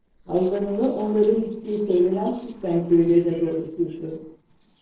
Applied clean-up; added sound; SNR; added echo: neural separator model SepFormer DNS4.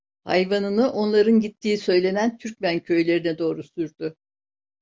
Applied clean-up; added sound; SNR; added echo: none; none; none; none.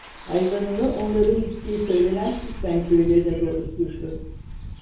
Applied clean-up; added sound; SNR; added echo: none; Bus; 11 dB; reverberation time 0.7 s.